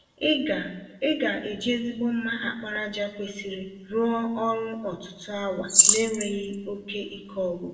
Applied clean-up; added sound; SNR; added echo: none; Rattle / Keys jangling; -5 dB; reverberation time 0.8 s.